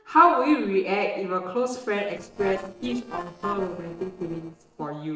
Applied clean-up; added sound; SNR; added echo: neural separator model SepFormer DNS4.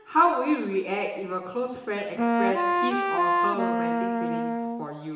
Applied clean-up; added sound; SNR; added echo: none; Wind instrument, woodwind instrument; -3 dB; reverberation time 0.9 s.